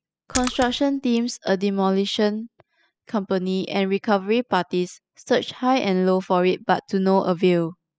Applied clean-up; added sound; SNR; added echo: classical method spectral subtraction.